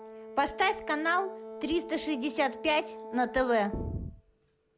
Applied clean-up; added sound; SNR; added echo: none; Brass instrument; 13 dB; none.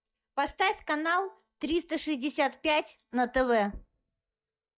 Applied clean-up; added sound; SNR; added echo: neural mask model DeepFilterNet 3.